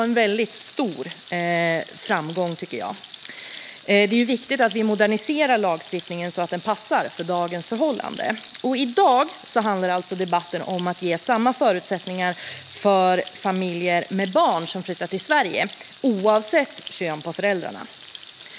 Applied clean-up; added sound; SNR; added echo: none; Frying (food); 9 dB; none.